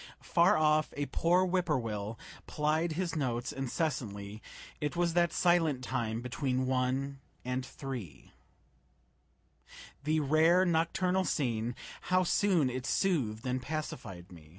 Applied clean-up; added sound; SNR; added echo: none; none; none; none.